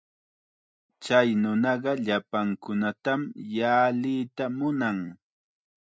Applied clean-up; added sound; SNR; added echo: none; none; none; none.